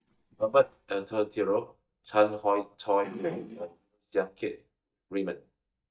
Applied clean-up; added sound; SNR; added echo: neural mask model DeepFilterNet 3.